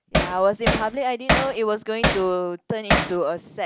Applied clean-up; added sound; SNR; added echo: none; Hammer; 0 dB; none.